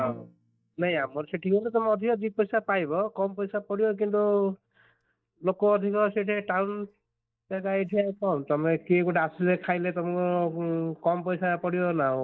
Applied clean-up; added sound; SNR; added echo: neural mask model DeepFilterNet 3.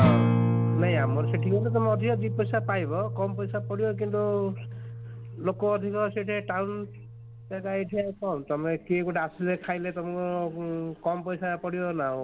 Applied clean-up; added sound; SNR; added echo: none; Acoustic guitar; 1 dB; none.